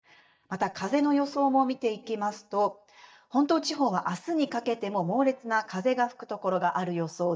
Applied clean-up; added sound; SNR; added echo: neural mask model DeepFilterNet 3.